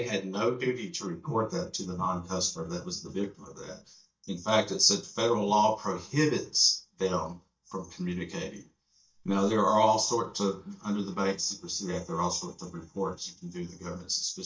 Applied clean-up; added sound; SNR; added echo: neural mask model DeepFilterNet 3.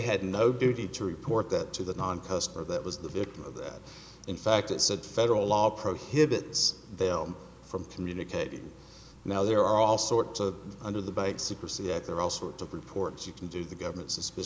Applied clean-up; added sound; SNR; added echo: none; none; none; none.